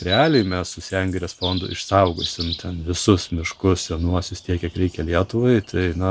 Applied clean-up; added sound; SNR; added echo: none; none; none; none.